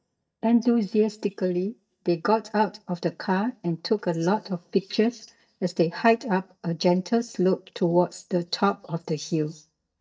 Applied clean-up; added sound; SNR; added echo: neural mask model DeepFilterNet 3.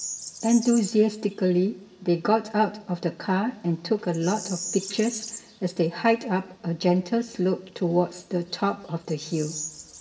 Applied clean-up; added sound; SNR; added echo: none; Bird vocalization, bird call, bird song; 15 dB; reverberation time 1.4 s.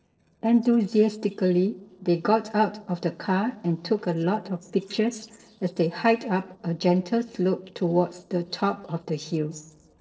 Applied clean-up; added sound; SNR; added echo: neural separator model SepFormer DNS4.